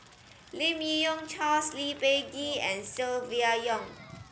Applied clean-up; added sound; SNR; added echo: none; Crackle; 20 dB; none.